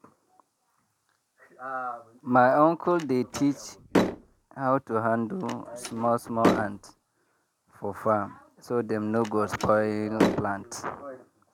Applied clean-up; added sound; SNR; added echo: none; Slam; 4 dB; none.